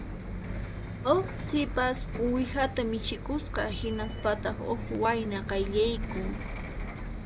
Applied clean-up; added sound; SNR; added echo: none; Bus; 5 dB; none.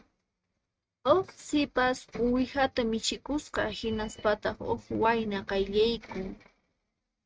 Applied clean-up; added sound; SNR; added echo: neural mask model RNNoise.